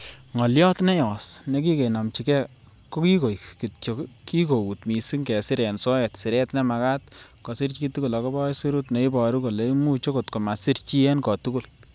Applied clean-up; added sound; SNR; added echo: none; none; none; none.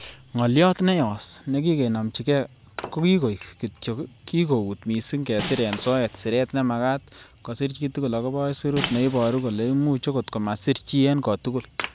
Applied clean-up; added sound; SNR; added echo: none; Shatter + Wood; 17 dB; none.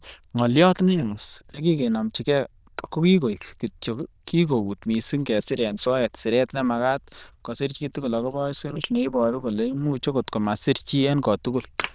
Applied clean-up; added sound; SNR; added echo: neural diffusion model UNIVERSE++.